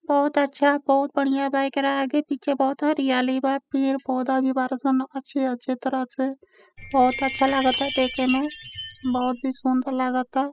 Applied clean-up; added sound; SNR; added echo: classical method spectral subtraction.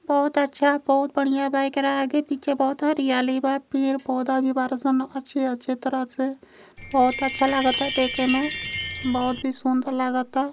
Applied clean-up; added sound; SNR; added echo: none; Chime; 9 dB; none.